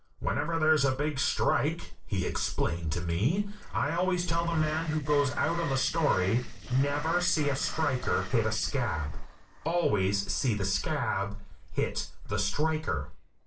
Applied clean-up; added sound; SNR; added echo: neural separator model SepFormer DNS4.